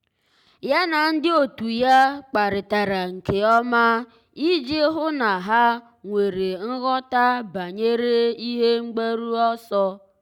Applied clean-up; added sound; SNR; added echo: none; none; none; none.